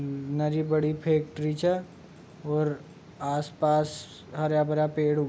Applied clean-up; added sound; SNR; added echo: none; none; none; none.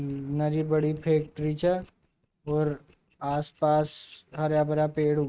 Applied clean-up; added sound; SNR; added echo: neural mask model RNNoise.